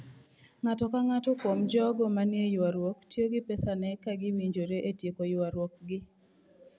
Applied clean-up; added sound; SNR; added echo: none; none; none; none.